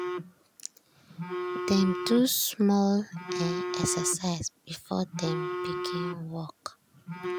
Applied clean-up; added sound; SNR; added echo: none; Telephone; 6 dB; none.